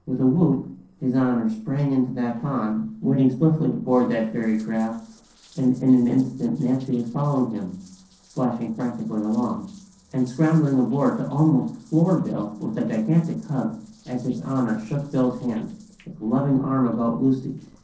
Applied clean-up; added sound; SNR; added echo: neural separator model SepFormer DNS4.